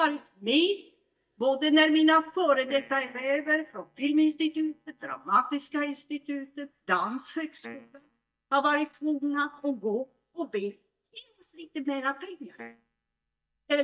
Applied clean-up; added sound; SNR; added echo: neural mask model DeepFilterNet 3.